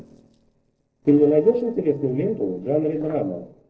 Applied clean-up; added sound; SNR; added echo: neural separator model SepFormer DNS4.